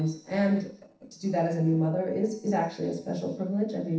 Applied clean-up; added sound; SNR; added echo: neural separator model SepFormer DNS4.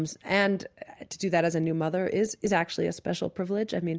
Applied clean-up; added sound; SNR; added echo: none; none; none; none.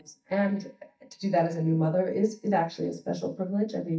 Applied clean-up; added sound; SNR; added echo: neural mask model DeepFilterNet 3.